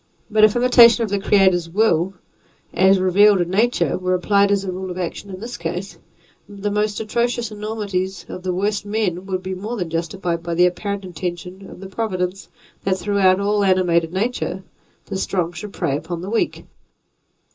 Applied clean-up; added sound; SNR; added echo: none; none; none; reverberation time 0.2 s.